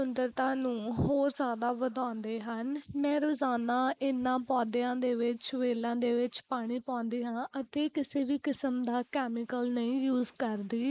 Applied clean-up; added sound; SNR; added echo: neural mask model Resemble Enhance denoiser.